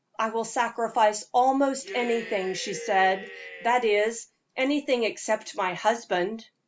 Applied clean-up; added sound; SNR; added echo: none; Cheering; 14 dB; none.